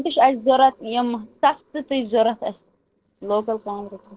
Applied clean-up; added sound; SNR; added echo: neural separator model SepFormer DNS4.